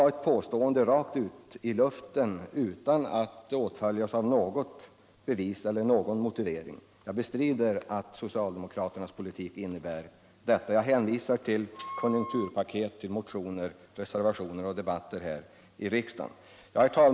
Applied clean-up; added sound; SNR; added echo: none; Wind instrument, woodwind instrument; 12 dB; none.